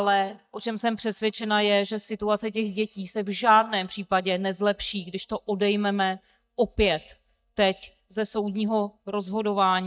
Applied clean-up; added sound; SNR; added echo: neural mask model DeepFilterNet 3.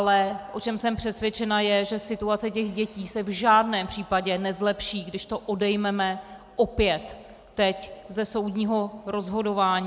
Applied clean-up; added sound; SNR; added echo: none; none; none; none.